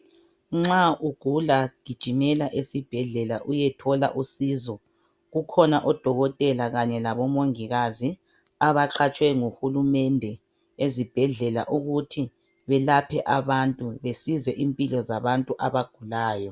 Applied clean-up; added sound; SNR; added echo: none; none; none; none.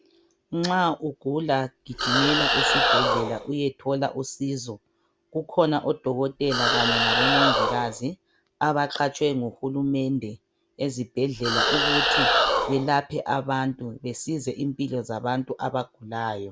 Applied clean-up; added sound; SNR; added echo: none; Animal; -4 dB; none.